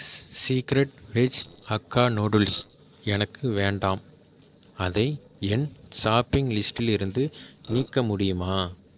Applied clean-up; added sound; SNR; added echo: neural separator model SepFormer DNS4.